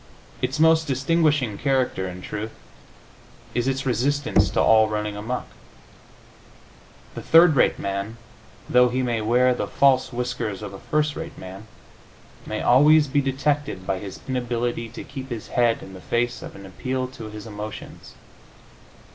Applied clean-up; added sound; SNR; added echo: none; Knock; 5 dB; none.